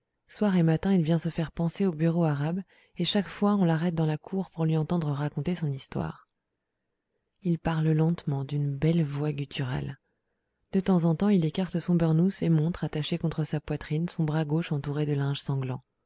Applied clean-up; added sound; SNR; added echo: none; none; none; none.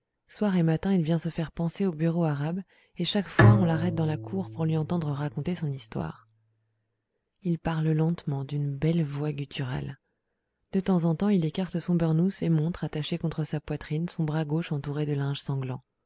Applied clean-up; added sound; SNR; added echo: none; Bowed string instrument; 0 dB; none.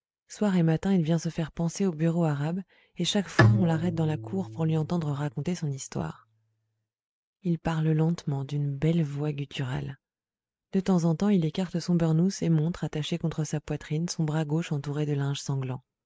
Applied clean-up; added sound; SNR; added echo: neural mask model RNNoise.